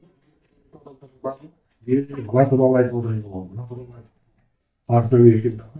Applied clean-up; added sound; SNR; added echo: neural mask model DeepFilterNet 3.